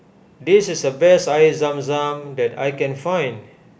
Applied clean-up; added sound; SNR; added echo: none; none; none; none.